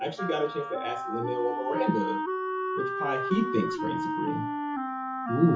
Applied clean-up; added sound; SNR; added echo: classical method WPE with log-MMSE.